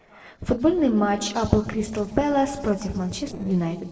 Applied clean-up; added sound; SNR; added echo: neural separator model SepFormer DNS4.